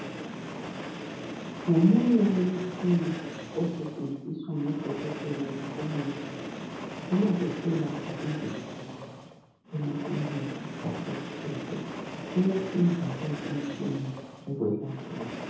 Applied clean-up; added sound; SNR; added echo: none; Train; 8 dB; reverberation time 0.9 s.